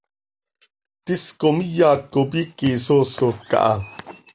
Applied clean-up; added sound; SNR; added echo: none; none; none; none.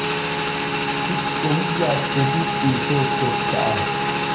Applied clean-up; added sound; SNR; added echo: none; Motorcycle / Engine; -3 dB; reverberation time 0.5 s.